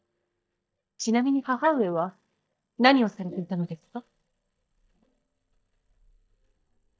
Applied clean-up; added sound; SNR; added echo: neural mask model DeepFilterNet 3.